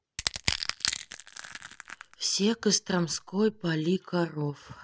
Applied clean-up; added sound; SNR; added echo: none; Crushing; 6 dB; none.